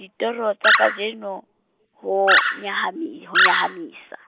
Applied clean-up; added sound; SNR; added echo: neural mask model Resemble Enhance denoiser.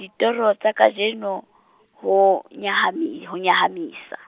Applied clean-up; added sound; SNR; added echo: none; none; none; none.